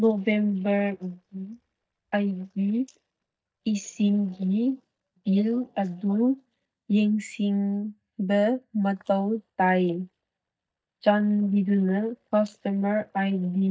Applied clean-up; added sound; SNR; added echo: neural mask model DeepFilterNet 3.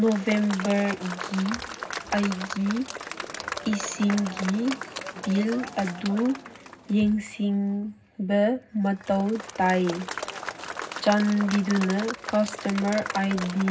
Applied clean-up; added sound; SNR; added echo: none; Applause / Crowd; 10 dB; reverberation time 0.4 s.